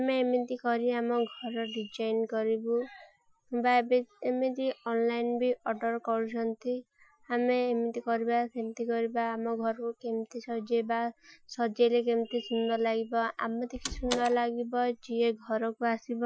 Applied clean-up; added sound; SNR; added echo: classical method Wiener filter.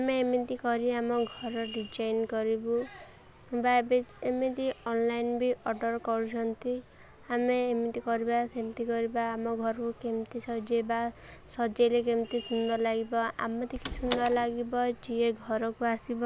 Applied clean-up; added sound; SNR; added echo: none; Door; 7 dB; none.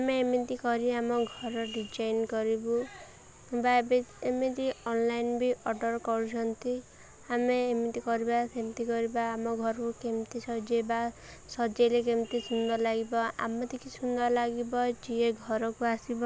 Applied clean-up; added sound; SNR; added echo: none; none; none; none.